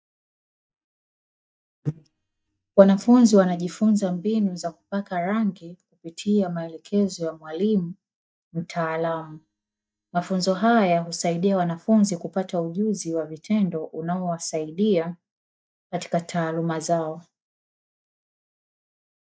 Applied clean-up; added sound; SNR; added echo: neural mask model DeepFilterNet 3.